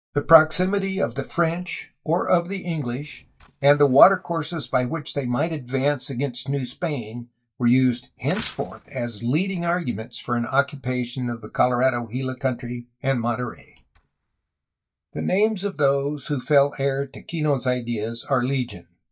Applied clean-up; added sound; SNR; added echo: neural mask model DeepFilterNet 3.